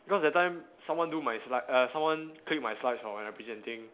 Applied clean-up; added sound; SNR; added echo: none; none; none; none.